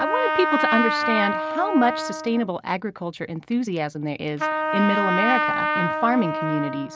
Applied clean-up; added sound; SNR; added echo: none; Trumpet; 1 dB; none.